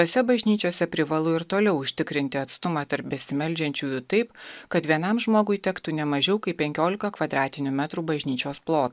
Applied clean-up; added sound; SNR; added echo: none; none; none; none.